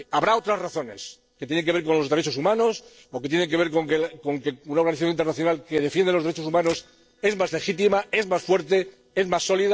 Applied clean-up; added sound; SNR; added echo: neural separator model SepFormer DNS4.